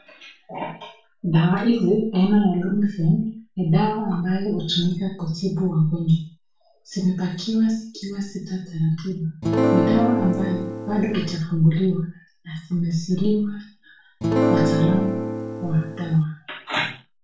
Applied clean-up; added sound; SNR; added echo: none; Acoustic guitar / Strum; 0 dB; reverberation time 0.3 s.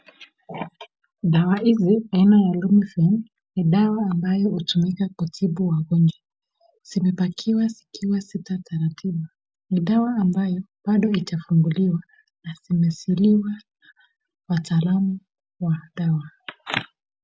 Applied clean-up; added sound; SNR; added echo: none; none; none; none.